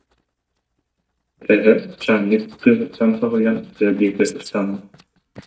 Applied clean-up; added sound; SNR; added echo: neural mask model DeepFilterNet 3.